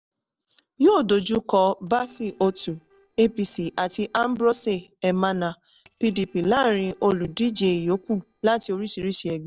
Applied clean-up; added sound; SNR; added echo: neural separator model SepFormer DNS4.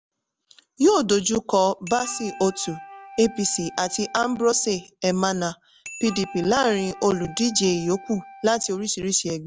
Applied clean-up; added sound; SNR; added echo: none; Bicycle bell + Wind instrument, woodwind instrument; 18 dB; none.